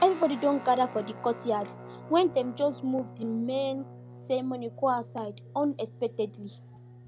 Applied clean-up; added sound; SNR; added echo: none; Guitar; 16 dB; none.